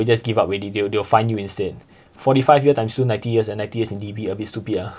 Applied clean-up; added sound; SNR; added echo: none; none; none; none.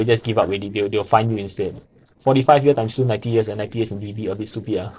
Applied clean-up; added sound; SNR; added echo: neural separator model SepFormer DNS4.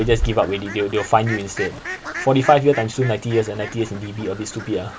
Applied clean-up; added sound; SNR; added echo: none; Fowl; 10 dB; none.